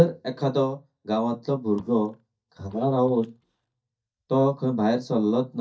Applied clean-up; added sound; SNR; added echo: neural mask model DeepFilterNet 3.